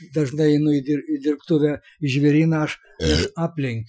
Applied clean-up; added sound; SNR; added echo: classical method Wiener filter.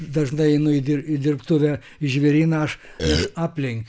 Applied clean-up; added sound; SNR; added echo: none; Burping, eructation; 1 dB; none.